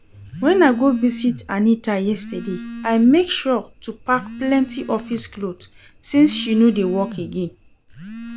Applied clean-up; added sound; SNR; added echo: none; Telephone; 14 dB; none.